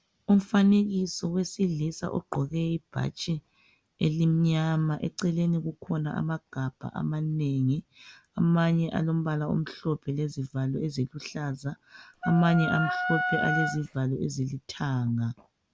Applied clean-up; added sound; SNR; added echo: none; Wind instrument, woodwind instrument; 2 dB; none.